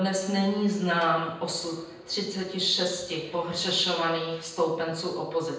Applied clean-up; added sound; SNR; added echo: none; Tap; 19 dB; reverberation time 0.8 s.